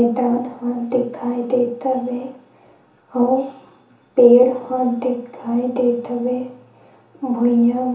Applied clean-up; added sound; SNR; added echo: none; none; none; reverberation time 1.2 s.